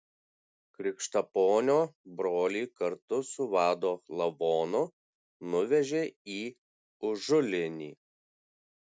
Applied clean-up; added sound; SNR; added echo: none; none; none; none.